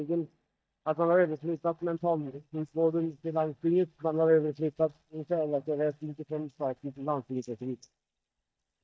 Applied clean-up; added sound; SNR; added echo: neural mask model DeepFilterNet 3.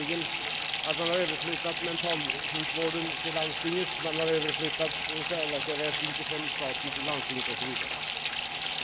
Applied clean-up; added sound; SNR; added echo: none; Fill (with liquid) / Bathtub (filling or washing); -3 dB; none.